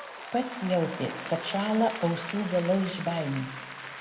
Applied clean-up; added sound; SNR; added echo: none; Applause; 10 dB; reverberation time 1.1 s.